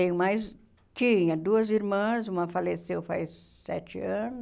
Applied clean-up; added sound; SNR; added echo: none; none; none; none.